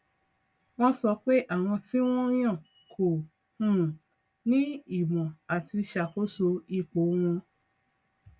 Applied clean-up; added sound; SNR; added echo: none; none; none; none.